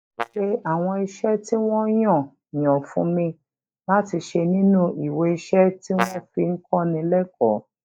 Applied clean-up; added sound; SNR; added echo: neural mask model DeepFilterNet 3.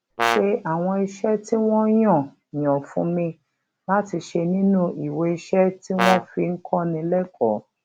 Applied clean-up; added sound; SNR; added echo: none; Brass instrument; 3 dB; none.